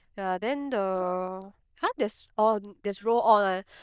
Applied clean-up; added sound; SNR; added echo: neural diffusion model UNIVERSE++.